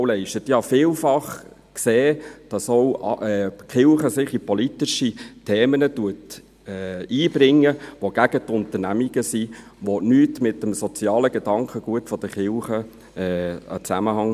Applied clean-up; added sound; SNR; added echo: none; none; none; none.